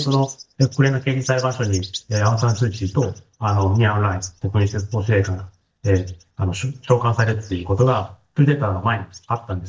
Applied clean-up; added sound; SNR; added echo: neural mask model DeepFilterNet 3.